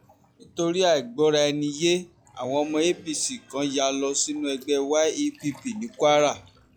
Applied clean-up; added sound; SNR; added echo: classical method log-MMSE.